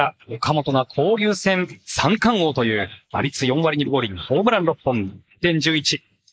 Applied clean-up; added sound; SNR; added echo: neural mask model Resemble Enhance denoiser.